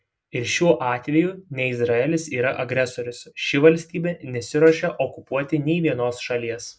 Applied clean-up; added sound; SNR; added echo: none; none; none; none.